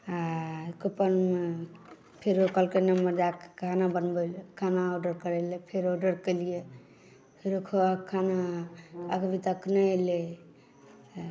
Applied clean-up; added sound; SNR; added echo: none; Brass instrument; 16 dB; none.